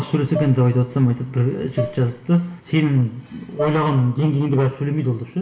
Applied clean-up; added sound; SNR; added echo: none; Dishes, pots, and pans; 12 dB; reverberation time 0.8 s.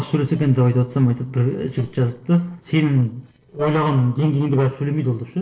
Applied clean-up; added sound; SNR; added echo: neural separator model SepFormer DNS4.